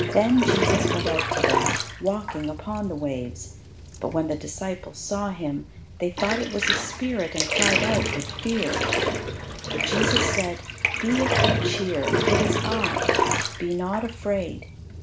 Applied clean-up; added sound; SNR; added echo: none; Bathtub (filling or washing); -2 dB; none.